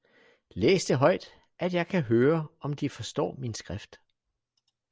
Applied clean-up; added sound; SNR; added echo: none; none; none; none.